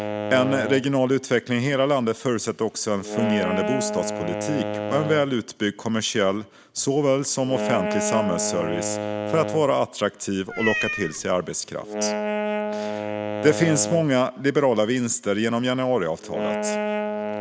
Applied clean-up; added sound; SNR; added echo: none; Meow + Wind instrument, woodwind instrument; 6 dB; none.